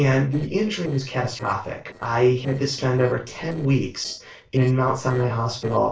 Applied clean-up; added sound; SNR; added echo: neural separator model SepFormer DNS4.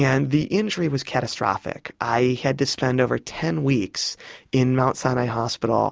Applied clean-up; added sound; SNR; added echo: none; none; none; none.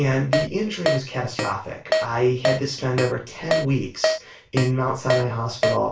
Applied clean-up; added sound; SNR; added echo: none; Keyboard (musical); 2 dB; reverberation time 0.2 s.